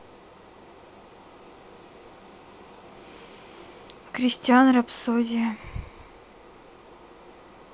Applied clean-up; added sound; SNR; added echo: none; none; none; none.